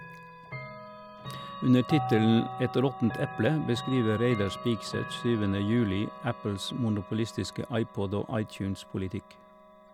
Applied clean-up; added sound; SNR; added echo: none; Chime / Clock; 11 dB; none.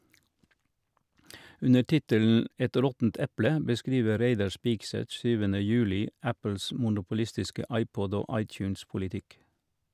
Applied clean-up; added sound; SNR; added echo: none; none; none; none.